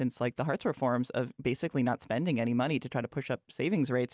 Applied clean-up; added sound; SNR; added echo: none; none; none; none.